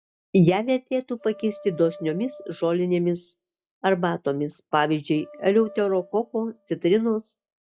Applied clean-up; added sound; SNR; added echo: classical method log-MMSE.